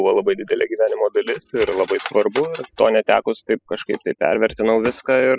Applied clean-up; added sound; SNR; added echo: classical method spectral subtraction.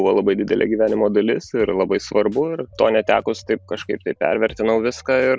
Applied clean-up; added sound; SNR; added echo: none; none; none; none.